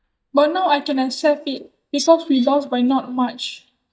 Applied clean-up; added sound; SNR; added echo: neural mask model DeepFilterNet 3.